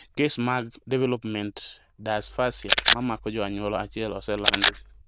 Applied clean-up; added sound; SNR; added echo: neural diffusion model UNIVERSE++.